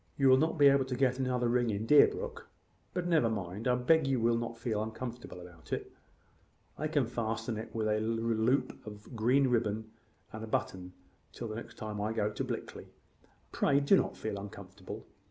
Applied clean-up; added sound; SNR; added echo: none; none; none; none.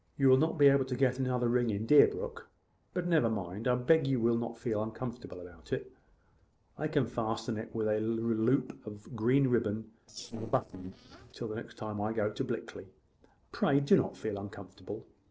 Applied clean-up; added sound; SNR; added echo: neural separator model SepFormer DNS4.